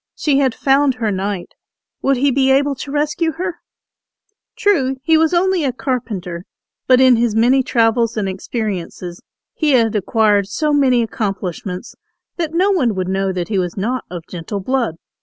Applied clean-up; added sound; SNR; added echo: none; none; none; none.